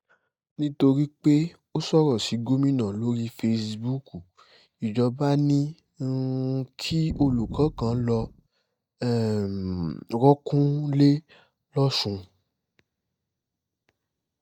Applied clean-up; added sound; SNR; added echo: neural mask model DeepFilterNet 3.